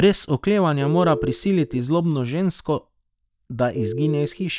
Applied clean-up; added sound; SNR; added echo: neural mask model DeepFilterNet 3.